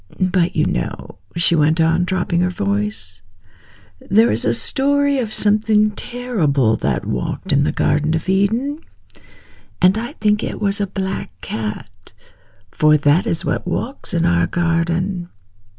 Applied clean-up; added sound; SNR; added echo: none; none; none; none.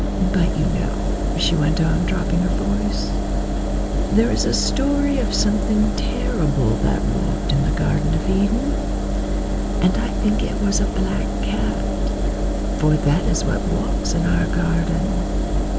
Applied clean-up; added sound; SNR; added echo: none; Engine; -2 dB; none.